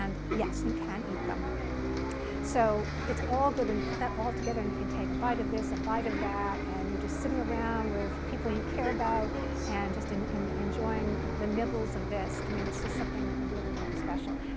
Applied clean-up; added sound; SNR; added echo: none; Bus; -2 dB; none.